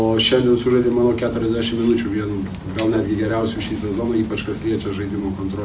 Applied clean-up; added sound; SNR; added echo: none; none; none; none.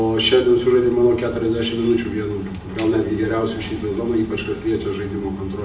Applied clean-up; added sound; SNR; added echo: none; none; none; reverberation time 0.7 s.